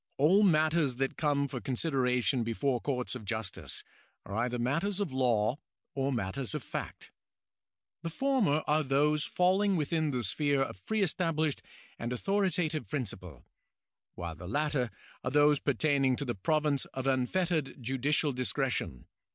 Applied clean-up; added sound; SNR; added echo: none; none; none; none.